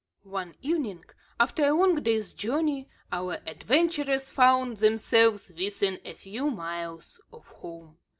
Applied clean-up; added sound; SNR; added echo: none; none; none; none.